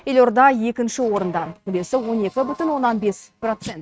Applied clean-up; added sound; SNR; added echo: neural mask model RNNoise.